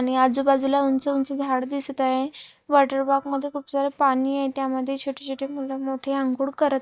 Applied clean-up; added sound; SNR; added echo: neural mask model DeepFilterNet 3.